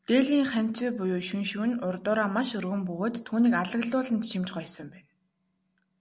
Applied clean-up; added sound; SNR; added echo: none; none; none; none.